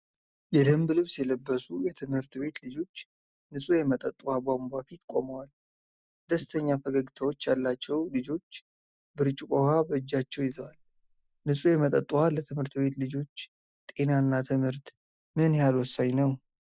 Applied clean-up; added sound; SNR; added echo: neural mask model DeepFilterNet 3.